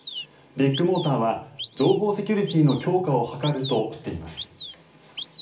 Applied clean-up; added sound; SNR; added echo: none; Bird vocalization, bird call, bird song; 14 dB; reverberation time 0.4 s.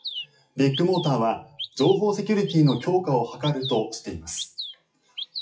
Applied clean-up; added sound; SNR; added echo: classical method WPE with log-MMSE.